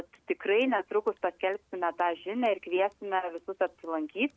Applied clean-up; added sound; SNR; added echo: none; none; none; none.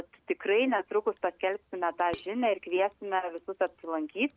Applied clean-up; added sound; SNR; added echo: none; Dishes, pots, and pans; 17 dB; none.